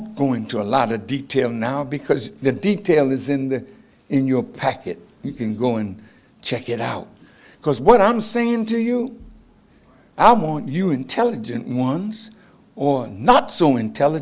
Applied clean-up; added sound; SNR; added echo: none; none; none; none.